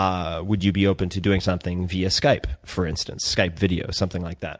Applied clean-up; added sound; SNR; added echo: none; none; none; none.